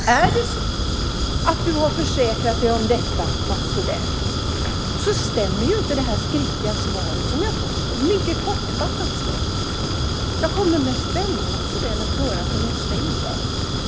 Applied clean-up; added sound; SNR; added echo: none; Fire; -2 dB; none.